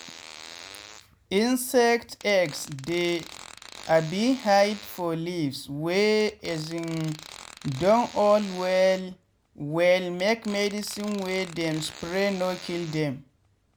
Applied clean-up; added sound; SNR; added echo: none; Fart; 19 dB; none.